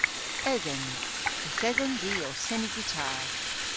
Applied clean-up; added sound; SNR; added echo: none; Fire + Stream; -2 dB; none.